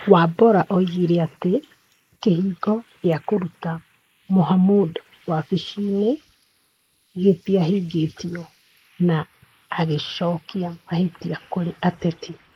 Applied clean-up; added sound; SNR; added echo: neural mask model Resemble Enhance denoiser.